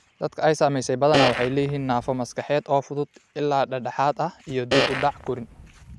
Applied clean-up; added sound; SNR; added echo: none; Fart; 3 dB; none.